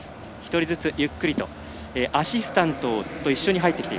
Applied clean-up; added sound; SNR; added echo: none; none; none; none.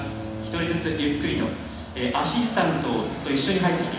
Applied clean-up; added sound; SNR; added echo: none; Bowed string instrument; 14 dB; reverberation time 1.1 s.